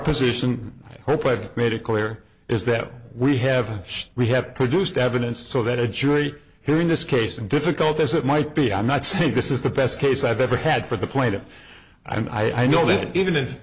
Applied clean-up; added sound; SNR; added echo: none; none; none; none.